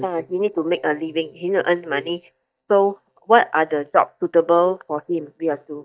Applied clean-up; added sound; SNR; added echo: neural mask model DeepFilterNet 3.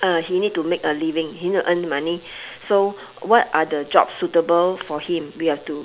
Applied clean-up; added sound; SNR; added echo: none; none; none; none.